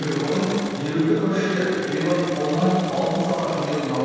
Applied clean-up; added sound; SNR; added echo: none; Engine / Mechanisms; 14 dB; reverberation time 2.2 s.